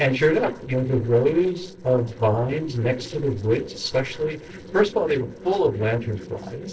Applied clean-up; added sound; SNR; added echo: neural separator model SepFormer DNS4.